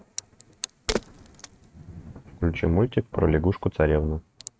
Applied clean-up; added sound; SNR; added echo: neural mask model RNNoise.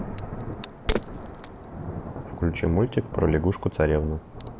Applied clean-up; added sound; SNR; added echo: none; Crack + Thunder / Rain; 6 dB; none.